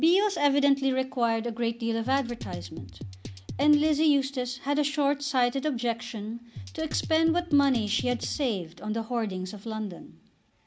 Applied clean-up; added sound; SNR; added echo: none; Drum kit; 12 dB; none.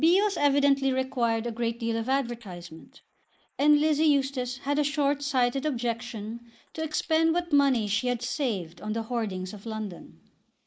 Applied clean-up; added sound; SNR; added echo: neural mask model Resemble Enhance denoiser.